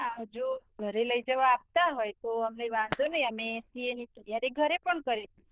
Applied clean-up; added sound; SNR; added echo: neural diffusion model UNIVERSE++.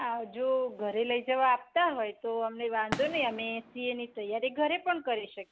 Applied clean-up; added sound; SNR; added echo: none; Fireworks; 16 dB; none.